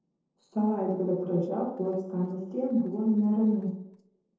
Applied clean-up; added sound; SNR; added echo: neural separator model SepFormer DNS4.